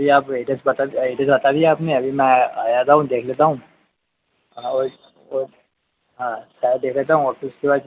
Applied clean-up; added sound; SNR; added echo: none; none; none; none.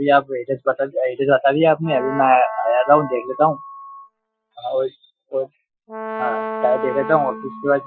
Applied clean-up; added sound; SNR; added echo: classical method Wiener filter.